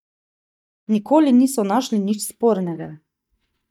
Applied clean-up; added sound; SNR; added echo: neural mask model DeepFilterNet 3.